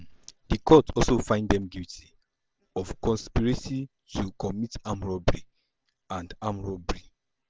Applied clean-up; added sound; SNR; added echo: none; none; none; none.